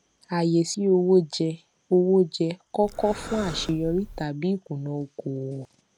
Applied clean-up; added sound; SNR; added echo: none; Breathing; 13 dB; none.